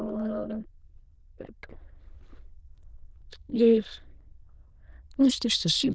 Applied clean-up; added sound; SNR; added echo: neural diffusion model UNIVERSE++.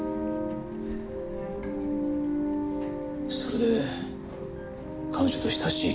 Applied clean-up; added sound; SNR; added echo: none; Bird vocalization, bird call, bird song; 13 dB; none.